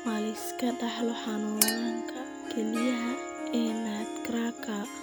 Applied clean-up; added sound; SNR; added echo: none; Chink, clink + Harp; 3 dB; none.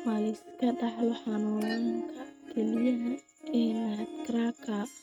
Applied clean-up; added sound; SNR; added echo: neural mask model RNNoise.